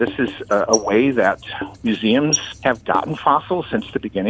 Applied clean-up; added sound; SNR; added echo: none; Writing; 11 dB; none.